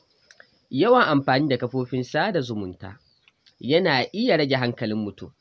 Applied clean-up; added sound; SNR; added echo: none; none; none; none.